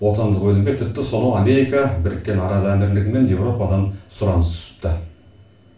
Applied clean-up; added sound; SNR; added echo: none; none; none; reverberation time 0.3 s.